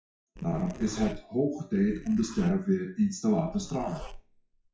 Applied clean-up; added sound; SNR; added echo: classical method WPE with log-MMSE.